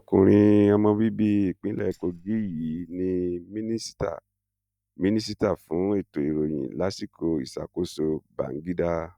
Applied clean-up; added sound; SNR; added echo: neural mask model DeepFilterNet 3.